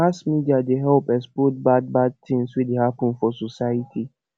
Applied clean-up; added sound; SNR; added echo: none; none; none; none.